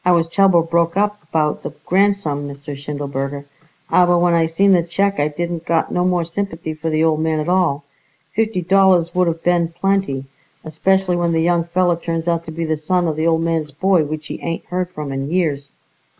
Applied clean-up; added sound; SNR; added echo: none; none; none; none.